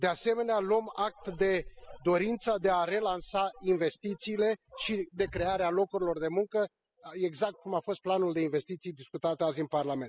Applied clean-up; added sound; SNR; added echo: classical method spectral subtraction.